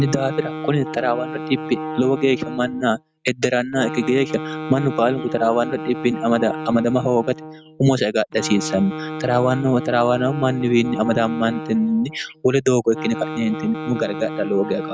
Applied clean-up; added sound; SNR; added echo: neural mask model RNNoise.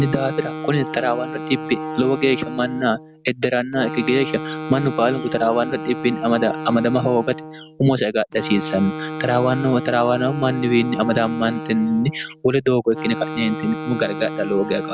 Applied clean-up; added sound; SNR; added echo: none; Wind instrument, woodwind instrument; 9 dB; none.